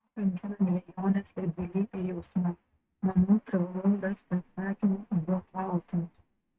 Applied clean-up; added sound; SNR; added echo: neural mask model RNNoise.